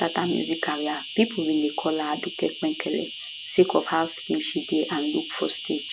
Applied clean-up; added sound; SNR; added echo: none; Insect; 1 dB; none.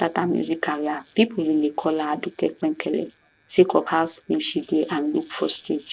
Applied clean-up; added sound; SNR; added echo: neural separator model SepFormer DNS4.